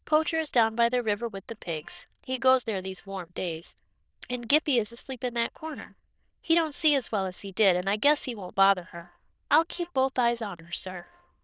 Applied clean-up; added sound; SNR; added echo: neural diffusion model UNIVERSE++.